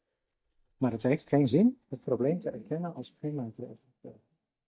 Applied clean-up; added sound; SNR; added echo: neural mask model DeepFilterNet 3.